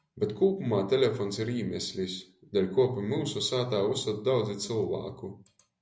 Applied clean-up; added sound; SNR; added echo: none; none; none; none.